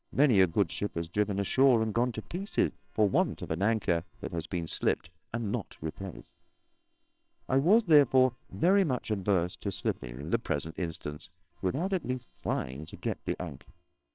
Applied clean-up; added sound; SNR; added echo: neural separator model SepFormer WHAMR!.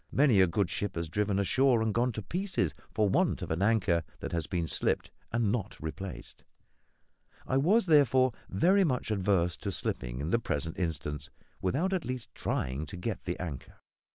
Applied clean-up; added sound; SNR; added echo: none; none; none; none.